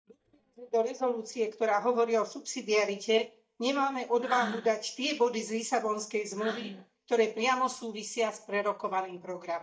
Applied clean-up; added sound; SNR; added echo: neural mask model DeepFilterNet 3.